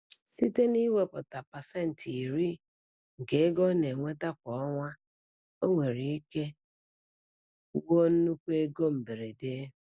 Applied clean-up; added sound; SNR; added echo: none; none; none; none.